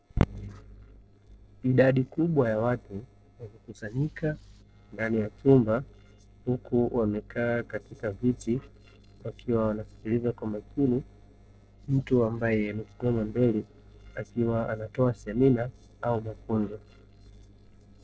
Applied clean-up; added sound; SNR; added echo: neural separator model SepFormer DNS4.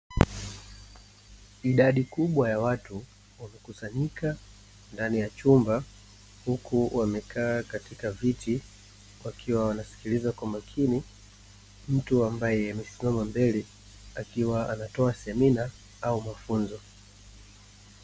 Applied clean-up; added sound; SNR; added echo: none; none; none; none.